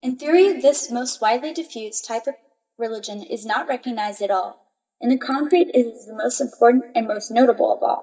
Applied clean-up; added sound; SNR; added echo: neural mask model DeepFilterNet 3.